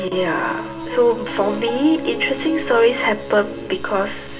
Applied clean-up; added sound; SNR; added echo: none; Piano; 9 dB; reverberation time 0.2 s.